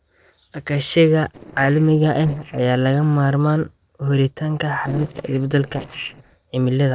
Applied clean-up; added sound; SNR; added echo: neural separator model SepFormer DNS4.